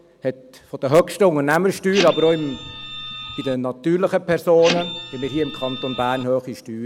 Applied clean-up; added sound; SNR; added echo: none; Printer; 9 dB; none.